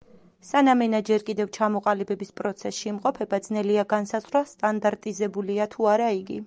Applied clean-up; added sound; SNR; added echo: none; none; none; none.